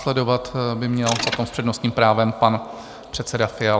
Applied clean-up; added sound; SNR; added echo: none; Mechanisms; 10 dB; none.